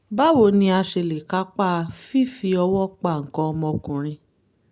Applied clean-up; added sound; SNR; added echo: none; none; none; none.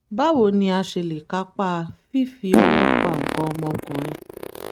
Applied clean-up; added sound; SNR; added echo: neural mask model RNNoise.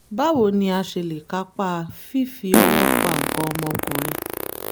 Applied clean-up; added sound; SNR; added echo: none; Fart; 0 dB; none.